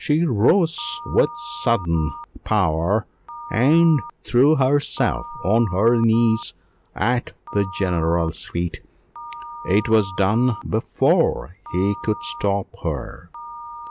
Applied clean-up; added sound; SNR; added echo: none; Telephone; 16 dB; none.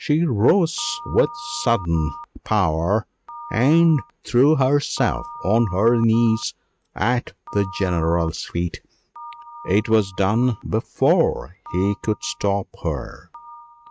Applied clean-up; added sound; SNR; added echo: neural mask model RNNoise.